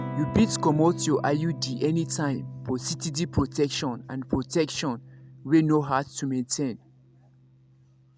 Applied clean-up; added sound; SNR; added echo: none; Electric guitar / Strum; 12 dB; none.